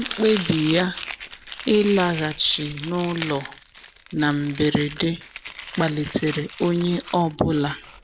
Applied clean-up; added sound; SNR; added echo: none; Domestic sounds, home sounds; 11 dB; none.